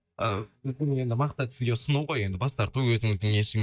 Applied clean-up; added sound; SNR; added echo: neural mask model DeepFilterNet 3.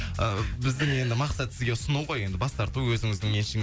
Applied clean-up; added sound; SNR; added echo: none; none; none; none.